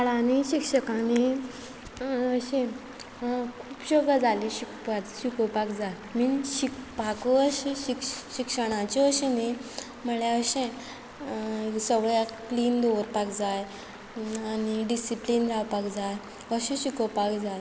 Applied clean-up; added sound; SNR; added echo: none; Stream; 19 dB; none.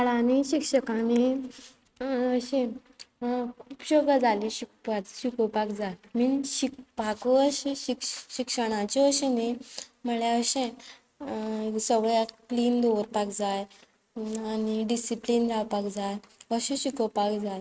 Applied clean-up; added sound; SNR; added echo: neural mask model RNNoise.